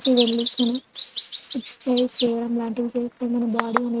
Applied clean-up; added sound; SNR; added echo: neural mask model RNNoise.